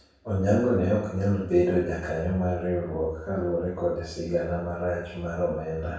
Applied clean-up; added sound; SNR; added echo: none; none; none; reverberation time 0.7 s.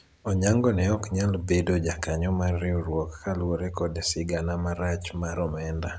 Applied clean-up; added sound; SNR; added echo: none; none; none; none.